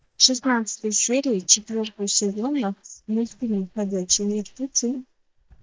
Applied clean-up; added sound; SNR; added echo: neural mask model DeepFilterNet 3.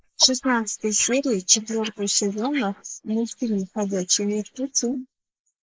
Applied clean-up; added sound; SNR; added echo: neural mask model Resemble Enhance denoiser.